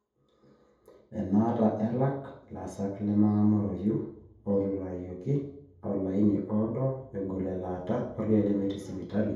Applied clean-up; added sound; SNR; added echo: none; none; none; reverberation time 0.7 s.